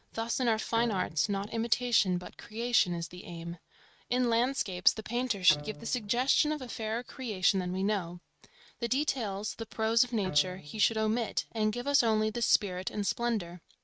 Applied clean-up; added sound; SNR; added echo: neural mask model RNNoise.